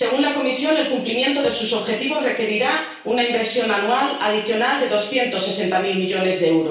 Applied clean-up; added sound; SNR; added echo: none; none; none; reverberation time 0.6 s.